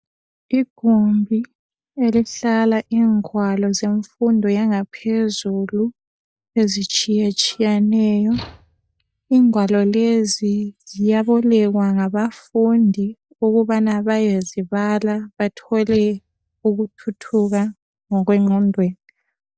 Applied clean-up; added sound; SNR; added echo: neural mask model DeepFilterNet 3.